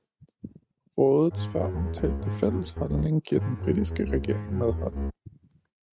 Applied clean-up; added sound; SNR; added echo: neural mask model RNNoise.